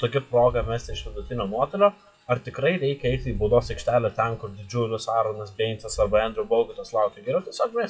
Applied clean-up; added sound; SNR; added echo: classical method WPE with log-MMSE.